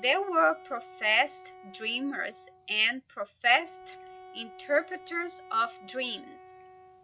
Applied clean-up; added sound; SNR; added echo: none; Wind instrument, woodwind instrument; 19 dB; none.